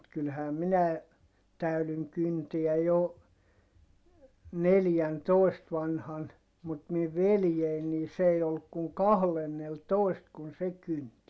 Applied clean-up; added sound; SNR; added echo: none; none; none; none.